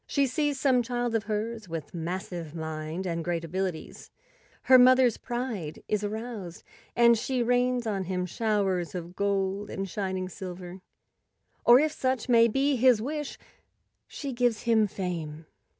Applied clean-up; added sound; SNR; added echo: none; none; none; none.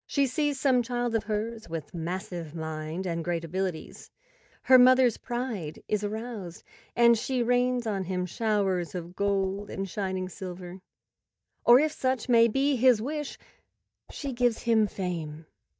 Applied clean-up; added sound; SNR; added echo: neural mask model DeepFilterNet 3.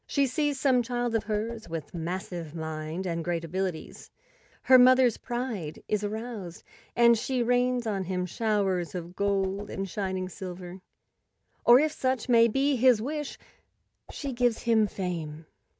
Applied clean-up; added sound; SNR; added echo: none; Whoosh, swoosh, swish; 18 dB; none.